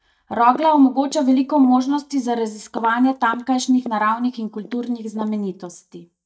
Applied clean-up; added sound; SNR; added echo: neural mask model DeepFilterNet 3.